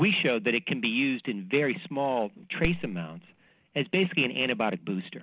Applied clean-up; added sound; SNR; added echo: none; Fireworks; 17 dB; none.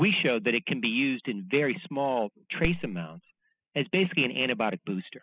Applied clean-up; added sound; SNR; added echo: classical method spectral subtraction.